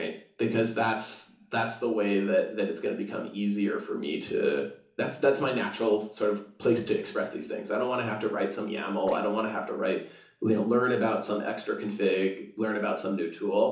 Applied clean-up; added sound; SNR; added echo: neural separator model SepFormer DNS4.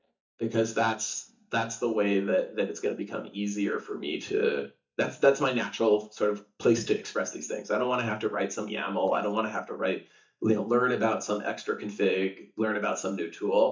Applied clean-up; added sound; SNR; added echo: neural mask model DeepFilterNet 3.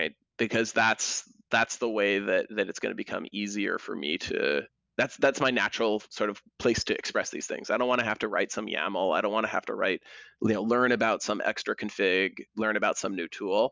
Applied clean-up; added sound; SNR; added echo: none; none; none; none.